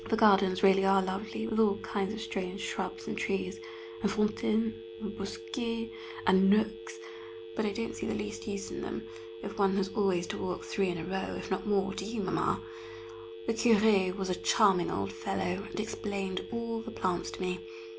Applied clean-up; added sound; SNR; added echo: none; Telephone; 13 dB; none.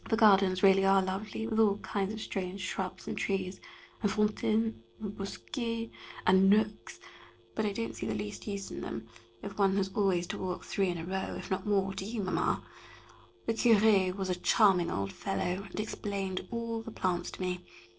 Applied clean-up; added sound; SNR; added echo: neural separator model SepFormer DNS4.